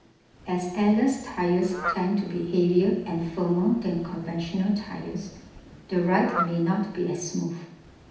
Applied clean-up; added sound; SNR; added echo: none; Fowl; 13 dB; reverberation time 0.8 s.